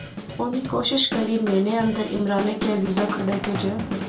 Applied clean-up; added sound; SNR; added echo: none; Drum / Drum kit; 7 dB; reverberation time 0.3 s.